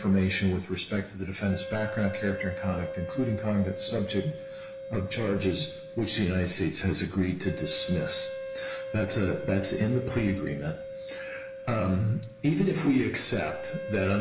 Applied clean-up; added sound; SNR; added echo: none; Wind instrument, woodwind instrument; 10 dB; reverberation time 0.9 s.